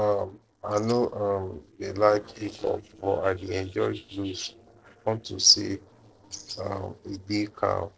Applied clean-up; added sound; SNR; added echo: neural separator model SepFormer DNS4.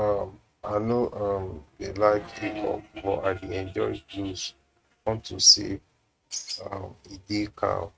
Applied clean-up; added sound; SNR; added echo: neural mask model RNNoise.